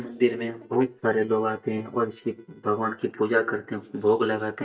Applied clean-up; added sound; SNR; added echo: neural mask model DeepFilterNet 3.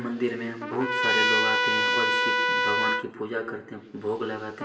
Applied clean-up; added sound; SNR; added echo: none; Trumpet; -5 dB; reverberation time 0.7 s.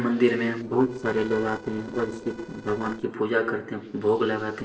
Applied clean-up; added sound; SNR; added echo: neural separator model SepFormer DNS4.